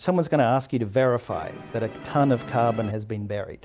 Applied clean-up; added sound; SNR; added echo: none; Musical instrument; 14 dB; none.